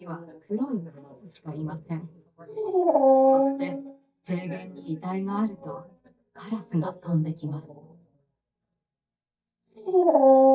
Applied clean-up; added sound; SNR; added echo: neural mask model DeepFilterNet 3.